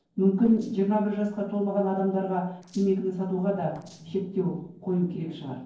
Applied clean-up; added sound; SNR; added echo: neural separator model SepFormer DNS4.